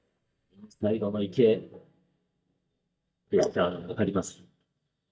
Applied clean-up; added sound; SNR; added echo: neural mask model DeepFilterNet 3.